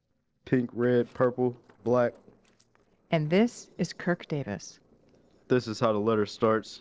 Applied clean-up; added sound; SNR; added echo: neural separator model SepFormer DNS4.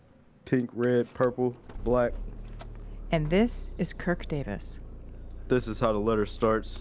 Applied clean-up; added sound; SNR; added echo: none; Idling / Engine starting / Door / Car; 10 dB; none.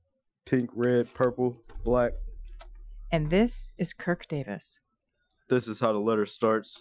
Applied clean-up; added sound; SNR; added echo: classical method Wiener filter.